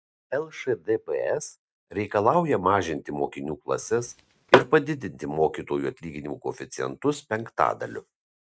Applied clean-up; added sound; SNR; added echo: neural mask model RNNoise.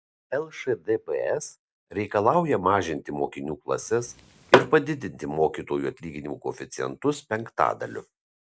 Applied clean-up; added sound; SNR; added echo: none; Tap / Hammer; -2 dB; none.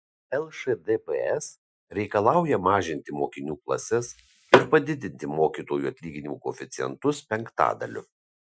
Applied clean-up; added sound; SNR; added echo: classical method Wiener filter.